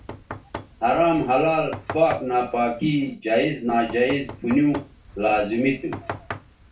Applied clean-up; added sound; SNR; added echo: none; Knock; 15 dB; reverberation time 0.3 s.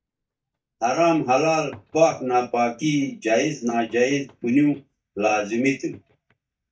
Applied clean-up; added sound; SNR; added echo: neural mask model DeepFilterNet 3.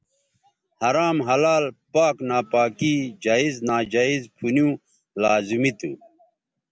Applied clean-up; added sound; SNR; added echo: none; none; none; none.